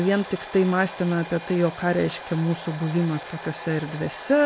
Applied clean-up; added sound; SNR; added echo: none; Domestic sounds, home sounds; 14 dB; none.